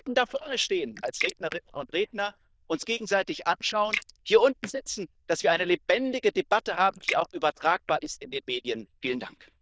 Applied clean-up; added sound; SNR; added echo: neural diffusion model UNIVERSE++.